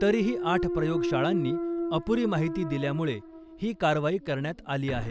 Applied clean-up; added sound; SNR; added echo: none; Thump, thud; 5 dB; none.